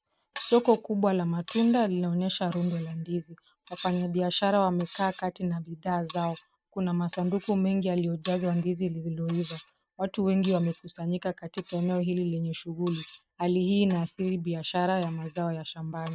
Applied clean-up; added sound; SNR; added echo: neural mask model RNNoise.